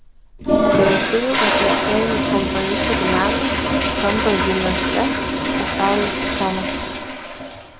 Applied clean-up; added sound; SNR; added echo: none; Toilet flush; -4 dB; none.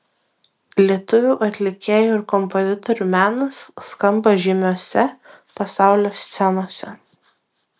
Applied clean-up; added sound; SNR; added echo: none; none; none; none.